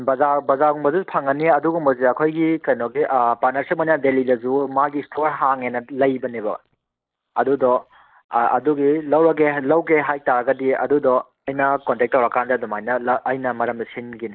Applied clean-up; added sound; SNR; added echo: neural mask model Resemble Enhance denoiser.